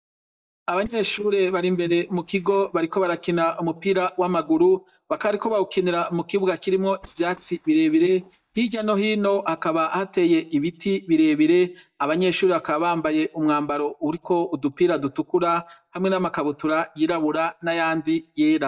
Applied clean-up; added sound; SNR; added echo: neural mask model DeepFilterNet 3.